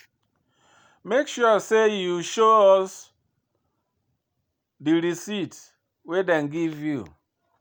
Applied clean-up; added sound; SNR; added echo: none; none; none; none.